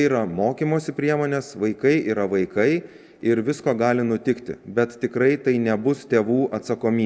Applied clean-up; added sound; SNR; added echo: none; none; none; none.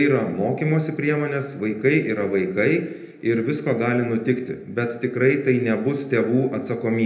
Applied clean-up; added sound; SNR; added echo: none; none; none; reverberation time 0.7 s.